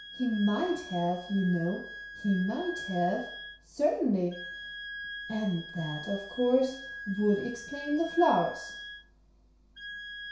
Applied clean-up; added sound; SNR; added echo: none; Wind instrument, woodwind instrument; 12 dB; reverberation time 0.6 s.